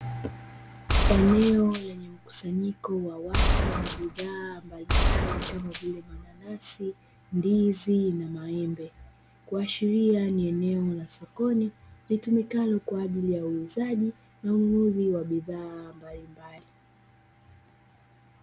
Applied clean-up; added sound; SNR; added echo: none; Gunshot, gunfire; -1 dB; none.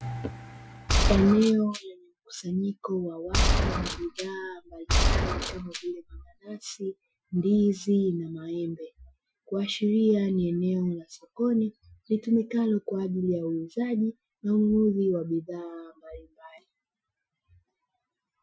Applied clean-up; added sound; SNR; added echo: classical method Wiener filter.